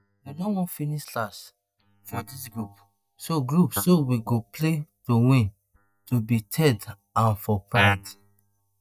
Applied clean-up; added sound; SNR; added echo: neural mask model DeepFilterNet 3.